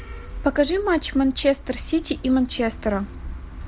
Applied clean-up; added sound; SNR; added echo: none; none; none; none.